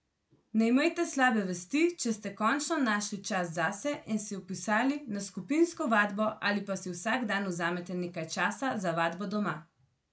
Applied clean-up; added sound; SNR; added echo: none; none; none; none.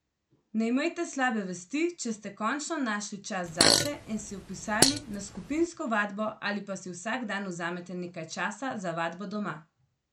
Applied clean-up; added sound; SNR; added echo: none; Fart; -4 dB; none.